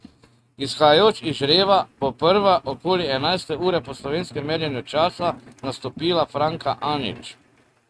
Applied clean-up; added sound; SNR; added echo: neural mask model RNNoise.